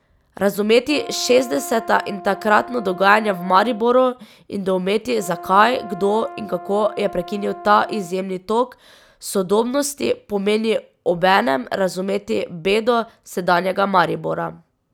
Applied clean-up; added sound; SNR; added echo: none; Brass instrument; 16 dB; none.